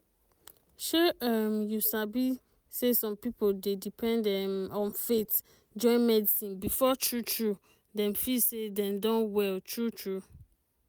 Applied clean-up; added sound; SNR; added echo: none; none; none; none.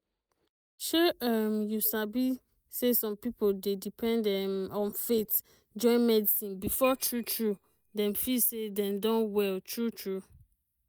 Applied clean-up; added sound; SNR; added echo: neural mask model DeepFilterNet 3.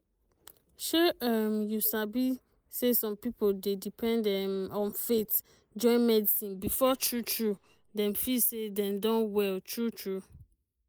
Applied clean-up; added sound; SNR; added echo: neural mask model Resemble Enhance denoiser.